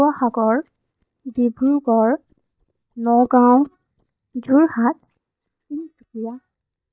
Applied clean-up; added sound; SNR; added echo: neural mask model DeepFilterNet 3.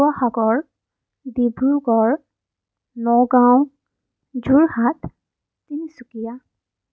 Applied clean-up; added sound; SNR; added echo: none; none; none; none.